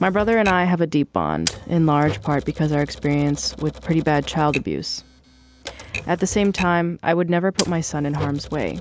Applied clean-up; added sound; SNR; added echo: none; Typewriter; 13 dB; none.